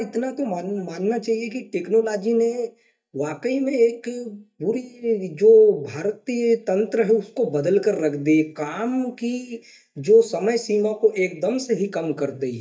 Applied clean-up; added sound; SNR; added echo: neural mask model DeepFilterNet 3.